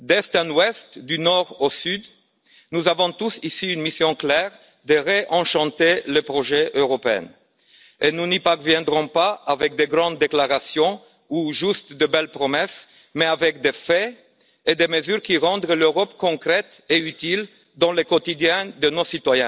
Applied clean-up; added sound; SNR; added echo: none; none; none; none.